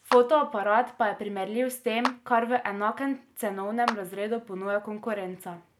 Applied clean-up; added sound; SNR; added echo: none; Clapping; 11 dB; none.